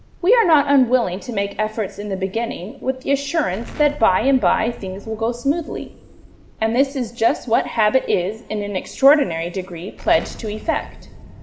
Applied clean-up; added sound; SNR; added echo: none; Explosion; 20 dB; reverberation time 3.0 s.